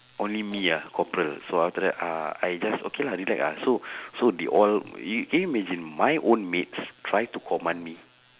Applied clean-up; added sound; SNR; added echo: none; none; none; none.